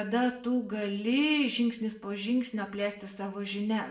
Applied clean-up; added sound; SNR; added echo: none; none; none; reverberation time 0.5 s.